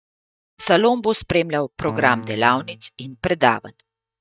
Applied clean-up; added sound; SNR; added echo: neural mask model DeepFilterNet 3.